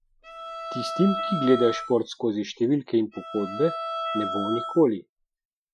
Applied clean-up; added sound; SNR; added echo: classical method Wiener filter.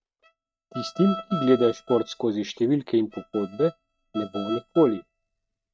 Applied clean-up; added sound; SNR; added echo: neural mask model RNNoise.